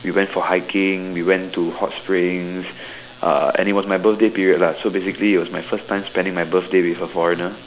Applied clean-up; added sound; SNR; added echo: none; none; none; none.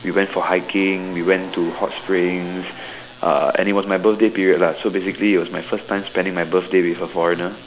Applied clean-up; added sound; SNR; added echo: none; Crowd / Cheering; 19 dB; none.